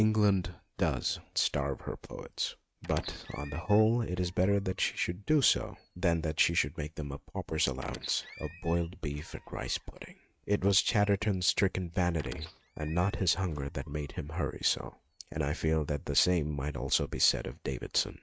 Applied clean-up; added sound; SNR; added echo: neural mask model RNNoise.